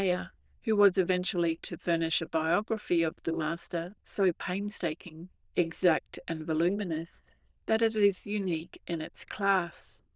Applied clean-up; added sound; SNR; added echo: neural diffusion model UNIVERSE++.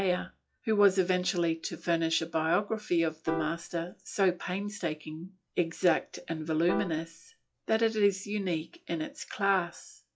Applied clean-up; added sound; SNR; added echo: classical method log-MMSE.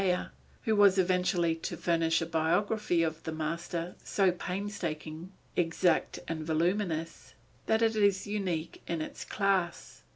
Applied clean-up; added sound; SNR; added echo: none; none; none; none.